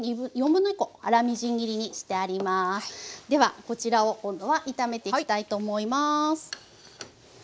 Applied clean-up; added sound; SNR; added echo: none; none; none; none.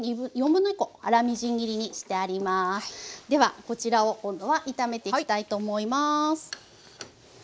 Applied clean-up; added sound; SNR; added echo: neural mask model Resemble Enhance denoiser.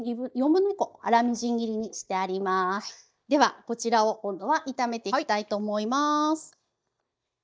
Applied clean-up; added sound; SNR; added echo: neural mask model DeepFilterNet 3.